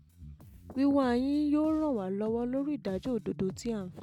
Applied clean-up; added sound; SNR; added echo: neural mask model RNNoise.